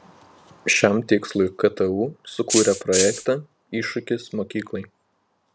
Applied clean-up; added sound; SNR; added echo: none; Rattle (instrument); 0 dB; none.